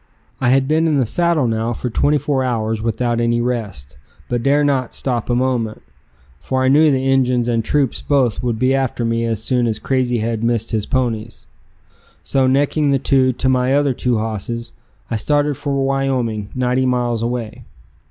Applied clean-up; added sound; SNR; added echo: none; none; none; none.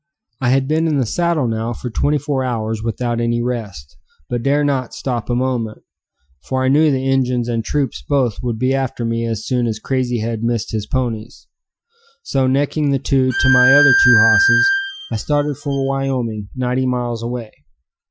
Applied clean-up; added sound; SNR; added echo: classical method Wiener filter.